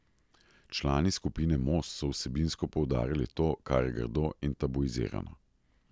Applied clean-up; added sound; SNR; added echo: none; none; none; none.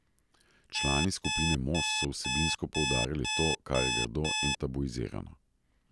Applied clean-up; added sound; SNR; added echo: none; Alarm; -1 dB; none.